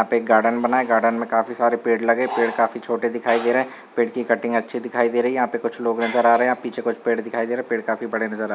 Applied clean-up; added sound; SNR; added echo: none; none; none; none.